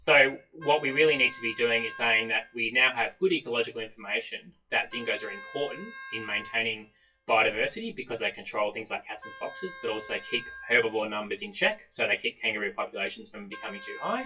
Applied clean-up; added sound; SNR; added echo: classical method WPE with log-MMSE.